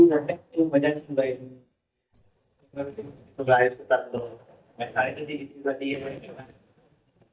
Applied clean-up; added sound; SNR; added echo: neural mask model DeepFilterNet 3.